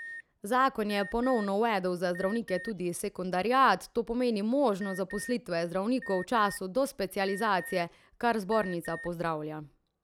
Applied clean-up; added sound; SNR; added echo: none; Alarm; 17 dB; none.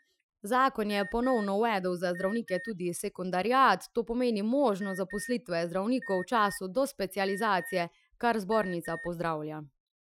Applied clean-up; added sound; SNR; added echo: classical method Wiener filter.